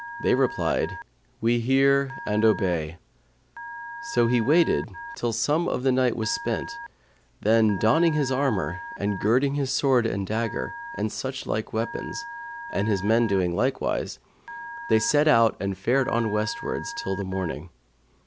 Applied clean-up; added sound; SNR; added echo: none; Telephone; 14 dB; none.